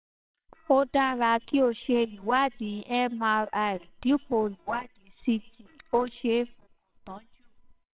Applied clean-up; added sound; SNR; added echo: neural separator model SepFormer WHAMR!.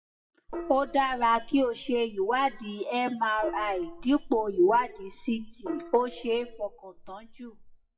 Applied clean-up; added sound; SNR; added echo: classical method WPE with log-MMSE.